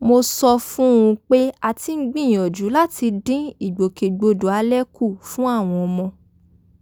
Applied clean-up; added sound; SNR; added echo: none; none; none; none.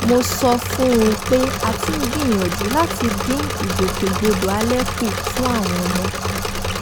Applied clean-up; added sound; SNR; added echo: none; Engine / Mechanisms; 2 dB; none.